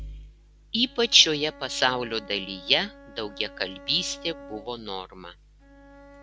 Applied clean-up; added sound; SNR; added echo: none; Bowed string instrument; 20 dB; none.